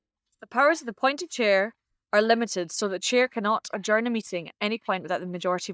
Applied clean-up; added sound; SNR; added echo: neural mask model DeepFilterNet 3.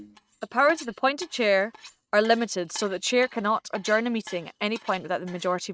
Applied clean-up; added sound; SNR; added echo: neural mask model RNNoise.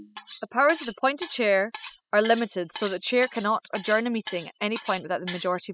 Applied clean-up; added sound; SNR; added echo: classical method spectral subtraction.